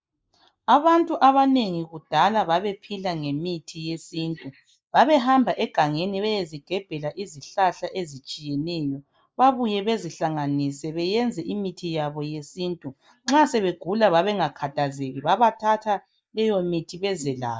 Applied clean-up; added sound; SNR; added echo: neural mask model Resemble Enhance denoiser.